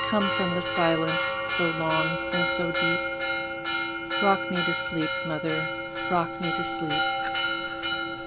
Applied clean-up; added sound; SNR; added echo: none; Church bell; -2 dB; none.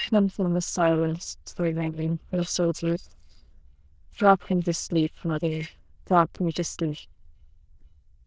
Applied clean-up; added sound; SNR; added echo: neural diffusion model UNIVERSE++.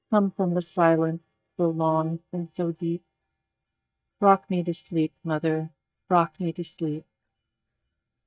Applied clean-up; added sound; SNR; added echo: neural mask model DeepFilterNet 3.